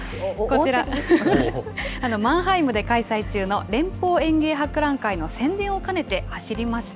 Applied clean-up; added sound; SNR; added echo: none; none; none; none.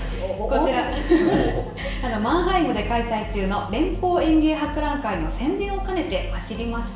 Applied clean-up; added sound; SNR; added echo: none; none; none; reverberation time 0.7 s.